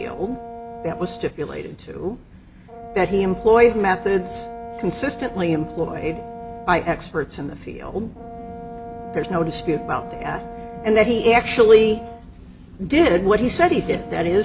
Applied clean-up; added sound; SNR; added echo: none; Brass instrument; 15 dB; none.